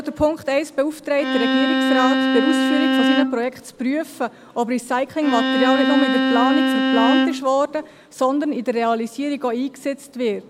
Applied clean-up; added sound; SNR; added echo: none; Bowed string instrument; -2 dB; none.